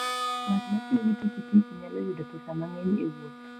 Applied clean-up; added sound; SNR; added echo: none; Harmonica; 9 dB; none.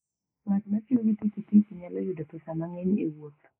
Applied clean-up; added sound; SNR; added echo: neural mask model Resemble Enhance denoiser.